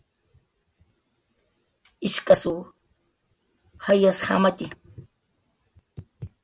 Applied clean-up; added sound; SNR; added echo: none; none; none; none.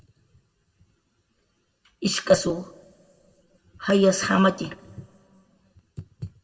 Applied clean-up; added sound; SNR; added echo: none; none; none; reverberation time 0.9 s.